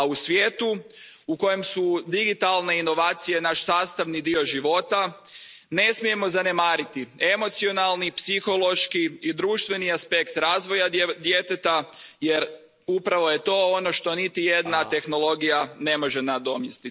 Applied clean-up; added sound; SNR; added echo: none; Burping, eructation; 12 dB; none.